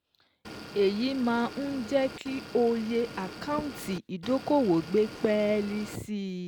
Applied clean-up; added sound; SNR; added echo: none; Motor vehicle (road) / Engine; 14 dB; none.